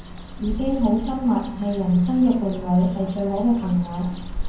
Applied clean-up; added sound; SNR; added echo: none; Bird; 10 dB; reverberation time 0.9 s.